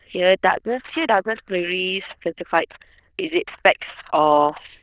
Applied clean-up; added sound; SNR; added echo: neural diffusion model UNIVERSE++.